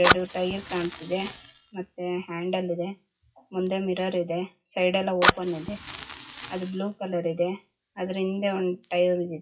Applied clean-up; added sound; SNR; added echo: classical method WPE with log-MMSE.